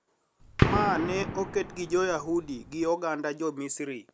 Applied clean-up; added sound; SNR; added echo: none; Gunshot, gunfire; 1 dB; none.